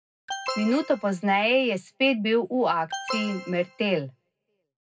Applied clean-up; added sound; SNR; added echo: none; Alarm; 10 dB; reverberation time 0.3 s.